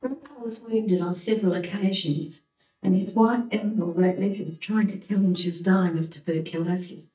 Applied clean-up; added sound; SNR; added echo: neural mask model DeepFilterNet 3.